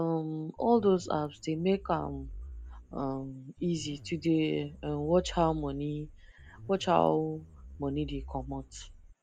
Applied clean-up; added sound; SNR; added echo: none; Zipper (clothing); 15 dB; none.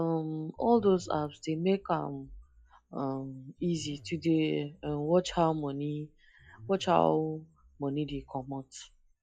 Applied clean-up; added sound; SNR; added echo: classical method log-MMSE.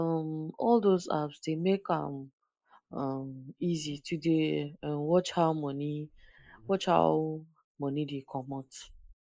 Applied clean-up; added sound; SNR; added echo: neural mask model Resemble Enhance denoiser.